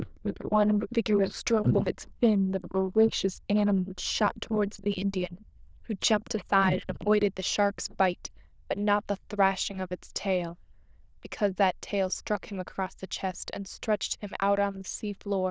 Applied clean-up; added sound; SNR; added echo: neural diffusion model UNIVERSE++.